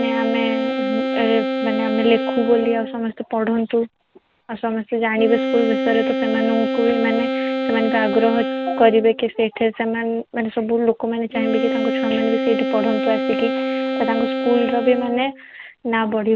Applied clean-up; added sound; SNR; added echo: none; Wind instrument, woodwind instrument; 3 dB; none.